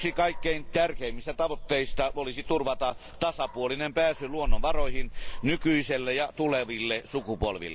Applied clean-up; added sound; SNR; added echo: none; Dog; 2 dB; none.